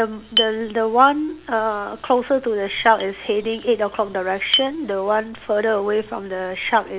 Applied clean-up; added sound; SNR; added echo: none; Chink, clink; 11 dB; none.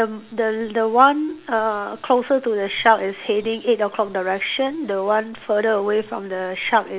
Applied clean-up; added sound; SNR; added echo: none; none; none; none.